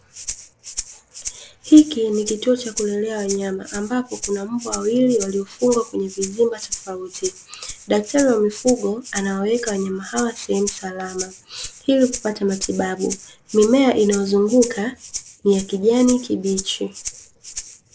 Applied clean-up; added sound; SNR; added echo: neural mask model Resemble Enhance denoiser.